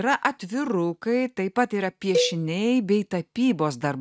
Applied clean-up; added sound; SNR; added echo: neural mask model RNNoise.